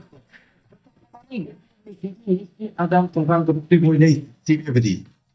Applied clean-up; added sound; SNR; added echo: neural mask model DeepFilterNet 3.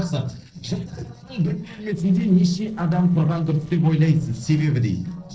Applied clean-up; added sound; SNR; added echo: neural separator model SepFormer DNS4.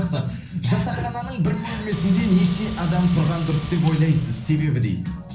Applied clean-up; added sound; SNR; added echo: none; Car; 15 dB; reverberation time 0.6 s.